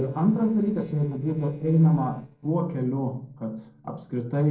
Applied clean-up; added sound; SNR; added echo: neural separator model SepFormer DNS4.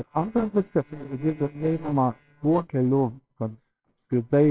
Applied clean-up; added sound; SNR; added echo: neural separator model SepFormer WHAMR!.